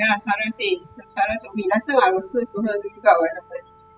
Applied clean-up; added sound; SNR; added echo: classical method spectral subtraction.